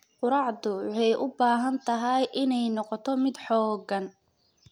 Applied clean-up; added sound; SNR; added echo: none; none; none; none.